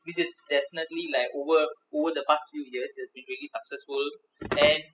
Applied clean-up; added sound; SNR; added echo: classical method spectral subtraction.